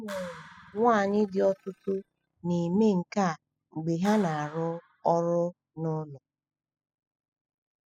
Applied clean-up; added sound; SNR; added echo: classical method spectral subtraction.